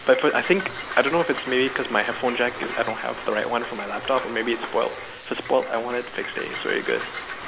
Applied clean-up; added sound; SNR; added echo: none; Train; 10 dB; none.